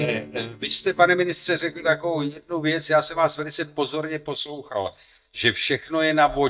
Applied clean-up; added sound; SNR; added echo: neural mask model DeepFilterNet 3.